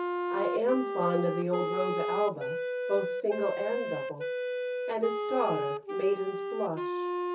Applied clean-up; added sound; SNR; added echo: none; Wind instrument, woodwind instrument; 1 dB; reverberation time 0.3 s.